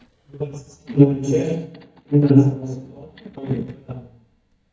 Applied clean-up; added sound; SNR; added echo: neural mask model DeepFilterNet 3.